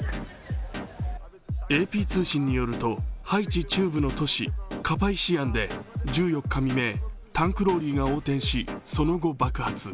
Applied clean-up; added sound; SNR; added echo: none; none; none; none.